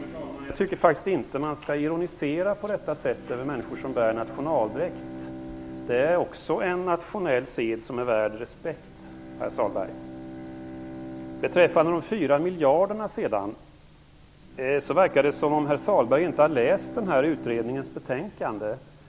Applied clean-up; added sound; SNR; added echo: none; Bowed string instrument; 15 dB; none.